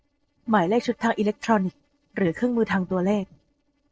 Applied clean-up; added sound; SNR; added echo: neural separator model SepFormer DNS4.